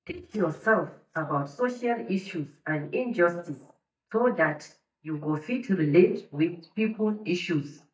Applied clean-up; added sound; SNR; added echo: neural mask model DeepFilterNet 3.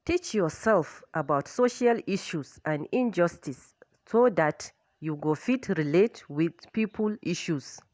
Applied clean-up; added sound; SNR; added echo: none; none; none; none.